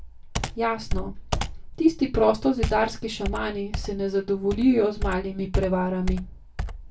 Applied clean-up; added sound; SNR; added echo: none; Computer keyboard; 6 dB; reverberation time 0.2 s.